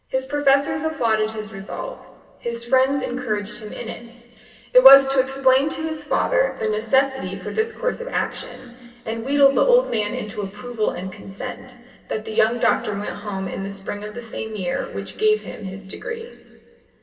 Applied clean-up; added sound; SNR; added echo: none; none; none; reverberation time 2.2 s.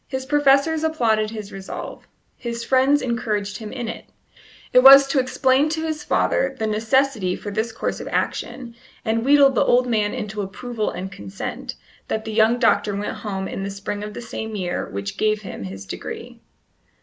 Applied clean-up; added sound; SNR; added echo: none; none; none; none.